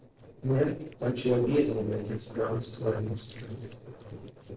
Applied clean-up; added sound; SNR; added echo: neural separator model SepFormer DNS4.